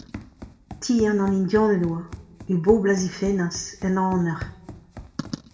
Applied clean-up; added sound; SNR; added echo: none; Run; 16 dB; reverberation time 0.6 s.